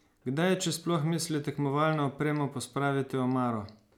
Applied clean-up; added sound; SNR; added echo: none; none; none; none.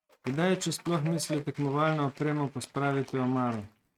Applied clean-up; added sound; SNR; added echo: neural mask model RNNoise.